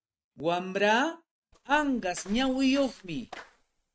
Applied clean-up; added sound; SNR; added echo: neural mask model RNNoise.